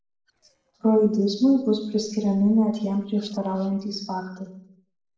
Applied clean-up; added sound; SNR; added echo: neural separator model SepFormer DNS4.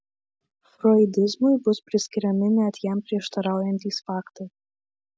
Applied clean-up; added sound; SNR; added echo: none; none; none; none.